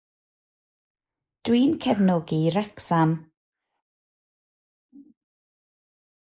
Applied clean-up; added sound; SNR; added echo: neural mask model Resemble Enhance denoiser.